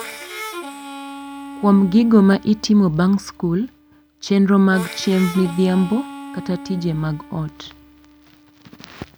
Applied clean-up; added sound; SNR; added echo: none; Harmonica; 16 dB; none.